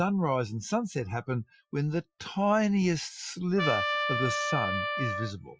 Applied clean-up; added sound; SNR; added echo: classical method Wiener filter.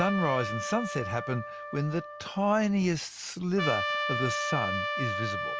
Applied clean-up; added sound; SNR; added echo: none; Trumpet; 4 dB; none.